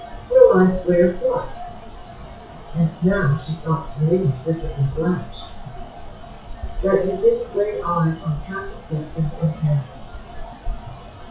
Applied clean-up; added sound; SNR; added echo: classical method WPE with log-MMSE.